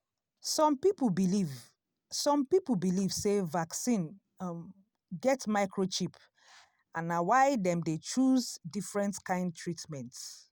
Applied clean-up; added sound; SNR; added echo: none; none; none; none.